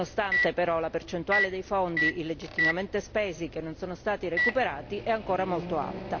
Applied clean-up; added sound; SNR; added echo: none; Microwave oven; 3 dB; none.